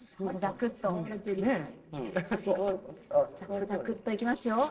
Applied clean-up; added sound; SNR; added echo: neural separator model SepFormer DNS4.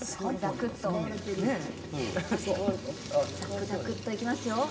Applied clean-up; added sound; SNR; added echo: none; Car passing by; 12 dB; reverberation time 2.9 s.